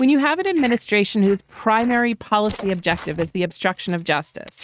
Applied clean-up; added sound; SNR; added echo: neural mask model RNNoise.